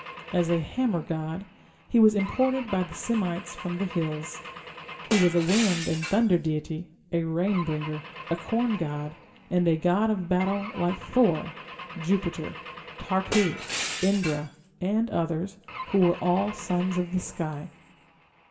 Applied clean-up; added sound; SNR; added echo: none; Glass / Engine / Car; 12 dB; reverberation time 0.7 s.